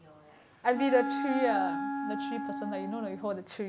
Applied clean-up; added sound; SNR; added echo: none; Wind instrument, woodwind instrument; 3 dB; none.